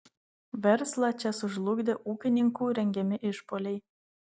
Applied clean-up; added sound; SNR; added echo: none; none; none; none.